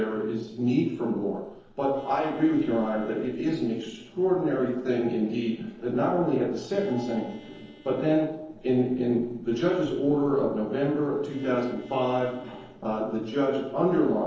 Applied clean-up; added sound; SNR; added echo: neural separator model SepFormer DNS4.